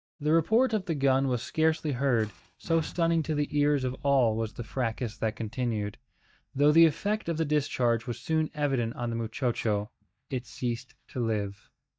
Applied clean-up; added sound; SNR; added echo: neural mask model DeepFilterNet 3.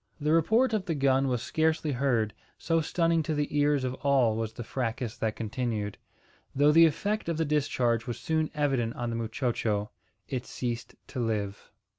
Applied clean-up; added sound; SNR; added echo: none; none; none; none.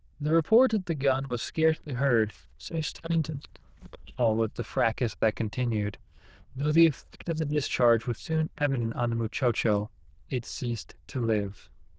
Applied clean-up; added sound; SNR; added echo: neural diffusion model UNIVERSE++.